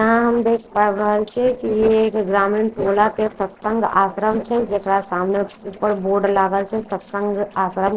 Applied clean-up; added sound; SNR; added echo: neural separator model SepFormer DNS4.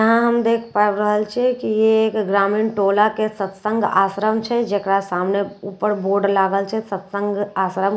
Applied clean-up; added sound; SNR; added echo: none; none; none; none.